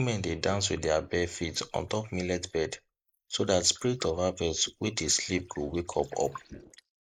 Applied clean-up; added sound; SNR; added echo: neural mask model Resemble Enhance denoiser.